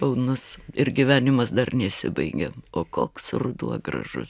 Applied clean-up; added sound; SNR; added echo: none; none; none; none.